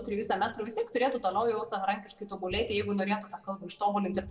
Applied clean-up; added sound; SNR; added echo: none; Ocean; 20 dB; reverberation time 0.3 s.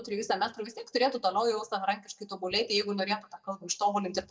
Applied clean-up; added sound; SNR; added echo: neural mask model DeepFilterNet 3.